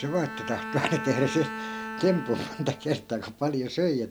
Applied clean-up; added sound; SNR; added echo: none; Bowed string instrument; 9 dB; none.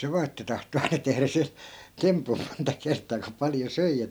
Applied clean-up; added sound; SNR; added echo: none; none; none; none.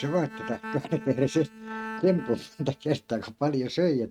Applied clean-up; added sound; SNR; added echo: neural mask model RNNoise.